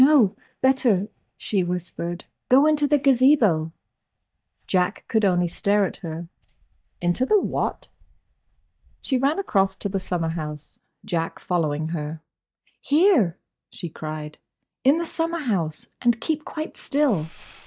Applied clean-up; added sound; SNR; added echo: neural mask model DeepFilterNet 3.